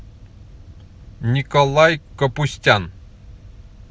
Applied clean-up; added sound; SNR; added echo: none; none; none; none.